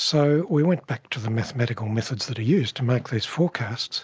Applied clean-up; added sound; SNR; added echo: none; none; none; none.